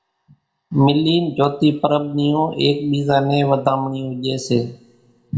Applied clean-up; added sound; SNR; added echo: none; none; none; reverberation time 0.5 s.